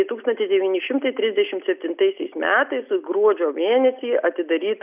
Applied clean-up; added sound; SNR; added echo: none; none; none; none.